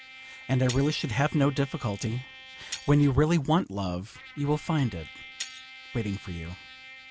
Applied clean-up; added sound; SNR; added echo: none; Shatter + Trumpet; 16 dB; none.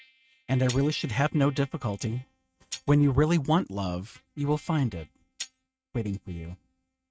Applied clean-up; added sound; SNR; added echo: neural mask model RNNoise.